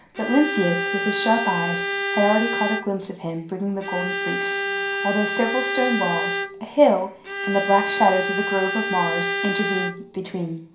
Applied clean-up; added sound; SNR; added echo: none; Bowed string instrument; 3 dB; reverberation time 0.5 s.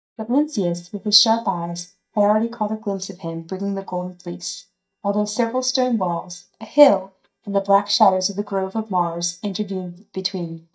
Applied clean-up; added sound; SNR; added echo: neural mask model DeepFilterNet 3.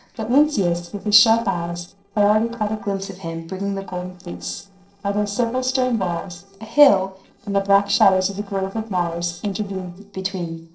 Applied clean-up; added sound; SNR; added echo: neural separator model SepFormer DNS4.